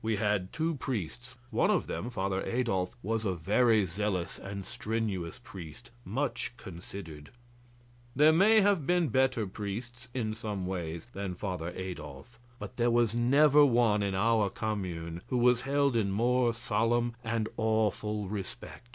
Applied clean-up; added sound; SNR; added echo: none; none; none; none.